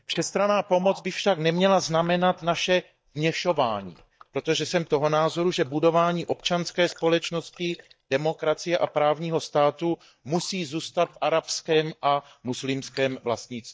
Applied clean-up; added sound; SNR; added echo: neural mask model DeepFilterNet 3.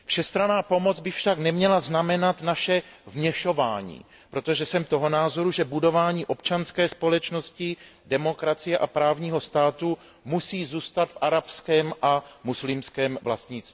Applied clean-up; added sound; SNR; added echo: none; none; none; none.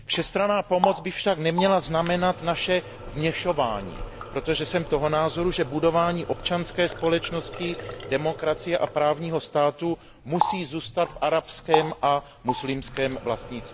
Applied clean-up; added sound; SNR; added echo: none; Water tap, faucet; 9 dB; none.